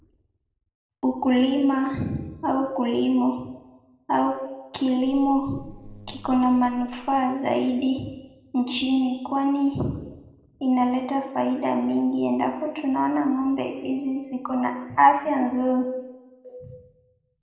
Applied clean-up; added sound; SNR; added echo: none; Buzz; 19 dB; reverberation time 0.9 s.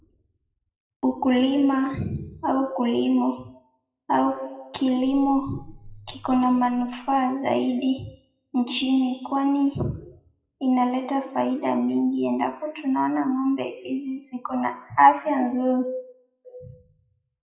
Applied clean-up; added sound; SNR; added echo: classical method WPE with log-MMSE.